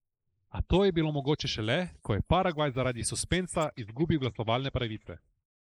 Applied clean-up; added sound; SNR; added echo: neural mask model Resemble Enhance denoiser.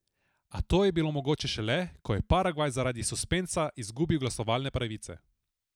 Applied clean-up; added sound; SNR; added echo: none; none; none; none.